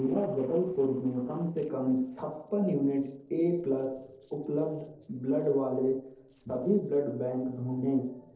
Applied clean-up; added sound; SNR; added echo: neural separator model SepFormer DNS4.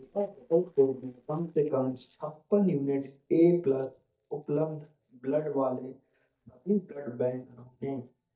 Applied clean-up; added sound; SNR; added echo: neural mask model DeepFilterNet 3.